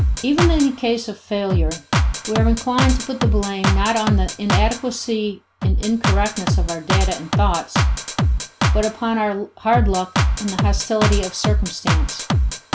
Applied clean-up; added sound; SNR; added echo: none; Drum kit; -3 dB; none.